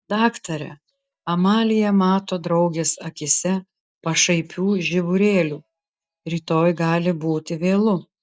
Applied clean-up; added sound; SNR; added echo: neural mask model DeepFilterNet 3.